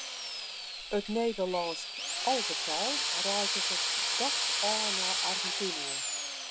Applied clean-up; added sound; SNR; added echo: none; Drill; -4 dB; none.